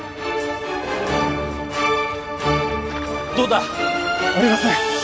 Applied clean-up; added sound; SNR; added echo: none; none; none; none.